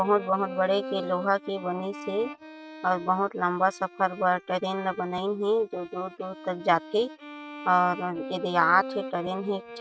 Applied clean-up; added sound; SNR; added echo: neural mask model RNNoise.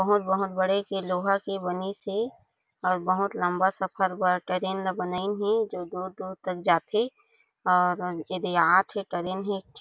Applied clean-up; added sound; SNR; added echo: none; none; none; none.